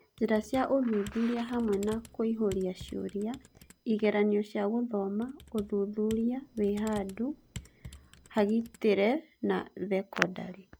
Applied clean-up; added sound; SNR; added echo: none; Computer keyboard; 19 dB; none.